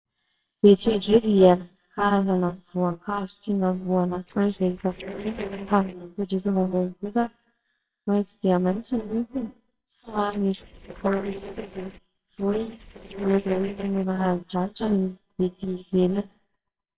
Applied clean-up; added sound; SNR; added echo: neural separator model SepFormer WHAMR!.